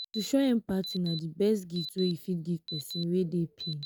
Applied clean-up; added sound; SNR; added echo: none; Alarm; 13 dB; none.